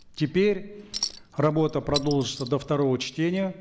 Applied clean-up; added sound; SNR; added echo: none; Chink, clink; 13 dB; none.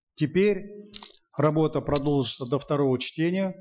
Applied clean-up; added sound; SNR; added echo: classical method Wiener filter.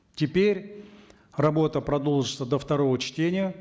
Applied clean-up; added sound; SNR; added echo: none; none; none; none.